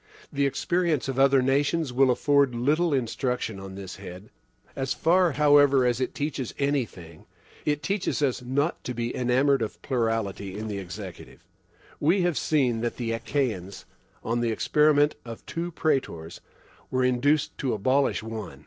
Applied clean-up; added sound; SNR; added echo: neural separator model SepFormer DNS4.